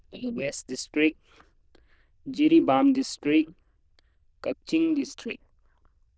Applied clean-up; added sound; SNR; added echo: neural diffusion model UNIVERSE++.